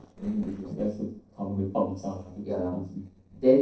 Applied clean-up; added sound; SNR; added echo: neural separator model SepFormer DNS4.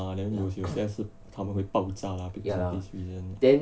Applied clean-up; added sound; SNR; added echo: none; none; none; none.